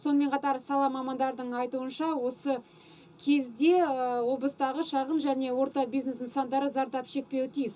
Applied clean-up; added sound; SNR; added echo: none; none; none; reverberation time 0.2 s.